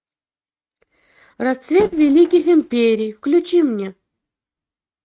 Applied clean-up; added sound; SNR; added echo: neural mask model RNNoise.